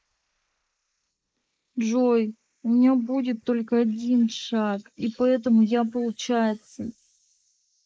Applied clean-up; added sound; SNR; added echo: neural mask model Resemble Enhance denoiser.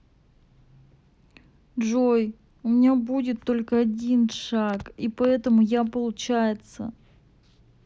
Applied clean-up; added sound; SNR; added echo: none; none; none; none.